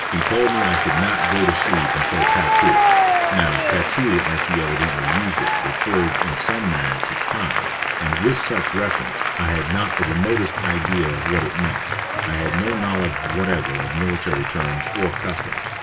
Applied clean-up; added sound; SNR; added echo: none; Applause; -3 dB; reverberation time 0.2 s.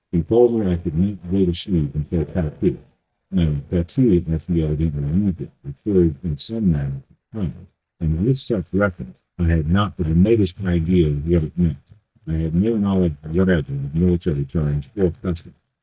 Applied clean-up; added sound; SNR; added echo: neural mask model DeepFilterNet 3.